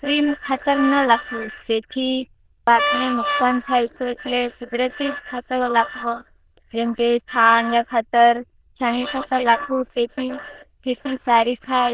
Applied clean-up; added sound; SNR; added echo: neural diffusion model UNIVERSE++.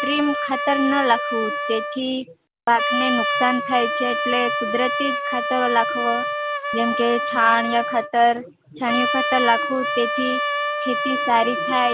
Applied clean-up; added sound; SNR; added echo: none; Trumpet; 2 dB; none.